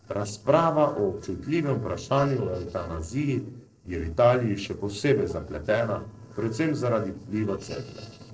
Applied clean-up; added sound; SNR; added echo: neural separator model SepFormer DNS4.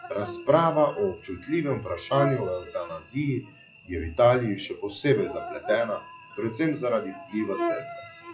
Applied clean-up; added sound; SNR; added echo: classical method WPE with log-MMSE.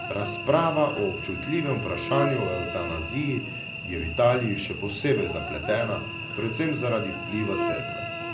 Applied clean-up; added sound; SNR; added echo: none; Cricket / Buzz; 6 dB; reverberation time 0.5 s.